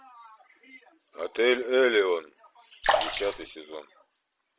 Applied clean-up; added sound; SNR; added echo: none; Sink (filling or washing) / Water / Splash, splatter; -4 dB; none.